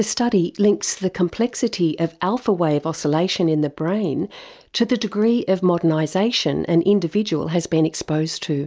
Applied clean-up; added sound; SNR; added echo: none; none; none; none.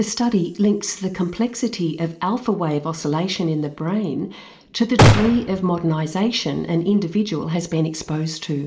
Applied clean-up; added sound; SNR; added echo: none; Gunshot, gunfire; -3 dB; reverberation time 1.3 s.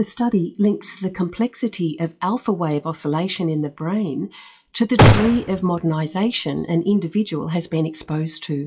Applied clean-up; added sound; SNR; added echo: classical method WPE with log-MMSE.